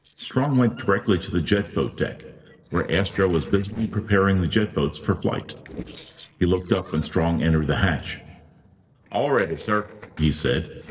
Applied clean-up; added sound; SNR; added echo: neural separator model SepFormer DNS4.